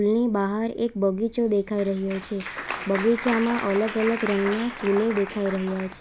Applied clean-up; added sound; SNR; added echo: none; Applause; 11 dB; none.